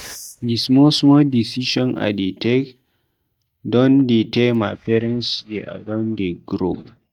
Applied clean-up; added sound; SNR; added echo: neural mask model DeepFilterNet 3.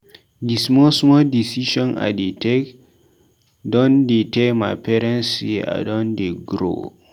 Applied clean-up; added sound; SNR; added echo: none; none; none; none.